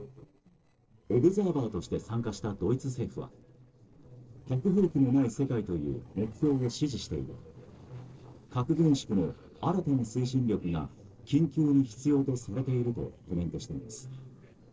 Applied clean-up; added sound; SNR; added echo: neural separator model SepFormer DNS4.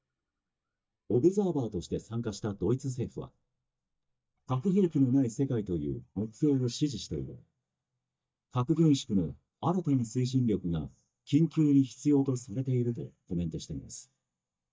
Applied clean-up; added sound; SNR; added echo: neural mask model DeepFilterNet 3.